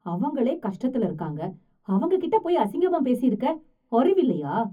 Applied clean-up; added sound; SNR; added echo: none; none; none; reverberation time 0.3 s.